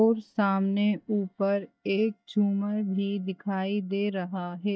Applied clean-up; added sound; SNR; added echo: neural mask model DeepFilterNet 3.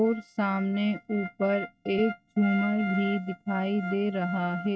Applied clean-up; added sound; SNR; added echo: neural mask model RNNoise.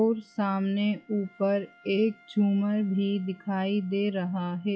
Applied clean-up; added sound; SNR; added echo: classical method log-MMSE.